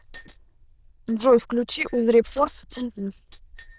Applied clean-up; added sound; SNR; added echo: neural diffusion model UNIVERSE++.